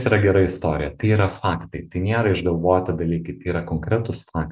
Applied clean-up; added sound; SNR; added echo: none; none; none; none.